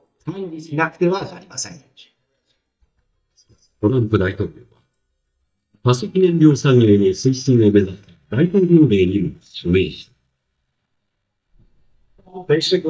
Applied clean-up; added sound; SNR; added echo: neural mask model DeepFilterNet 3.